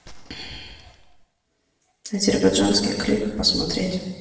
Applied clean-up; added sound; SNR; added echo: none; Gunshot, gunfire; 20 dB; reverberation time 1.2 s.